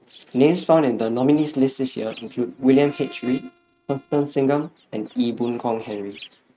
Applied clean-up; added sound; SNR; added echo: neural mask model RNNoise.